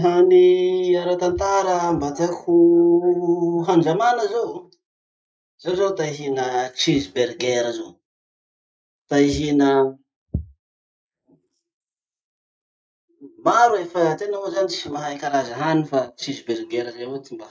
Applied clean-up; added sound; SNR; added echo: neural mask model Resemble Enhance denoiser.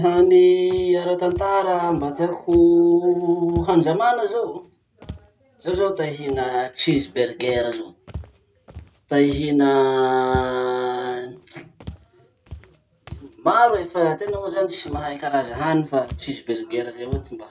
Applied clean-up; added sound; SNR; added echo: none; Walk, footsteps; 18 dB; none.